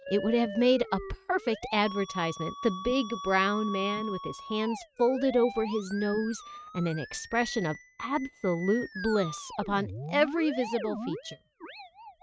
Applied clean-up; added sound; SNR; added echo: neural mask model RNNoise.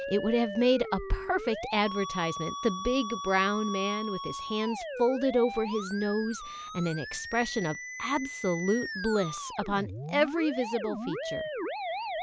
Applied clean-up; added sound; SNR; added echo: none; Musical instrument; 7 dB; none.